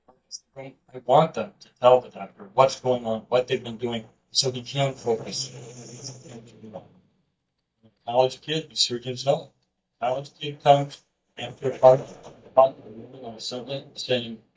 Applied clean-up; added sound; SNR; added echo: neural mask model DeepFilterNet 3.